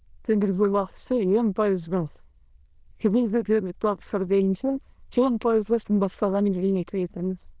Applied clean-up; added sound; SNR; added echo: neural diffusion model UNIVERSE++.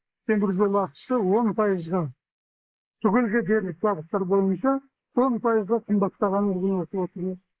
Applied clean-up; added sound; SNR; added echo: neural mask model Resemble Enhance denoiser.